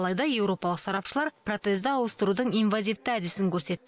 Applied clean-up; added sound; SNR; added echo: none; none; none; none.